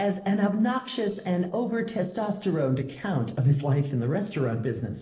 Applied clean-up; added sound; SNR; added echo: neural separator model SepFormer DNS4.